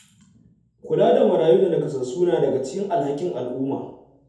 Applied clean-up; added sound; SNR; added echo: none; none; none; reverberation time 2.1 s.